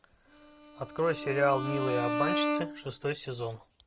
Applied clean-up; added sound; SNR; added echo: none; Bowed string instrument; 3 dB; none.